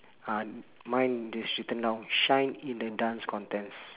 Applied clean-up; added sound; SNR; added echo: none; none; none; none.